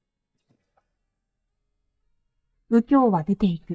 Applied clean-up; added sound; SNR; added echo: neural mask model DeepFilterNet 3.